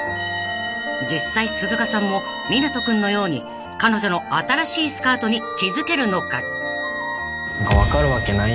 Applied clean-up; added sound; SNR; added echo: none; Wind instrument, woodwind instrument; 8 dB; none.